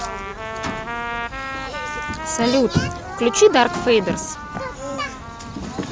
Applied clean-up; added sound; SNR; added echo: none; Trumpet; 9 dB; none.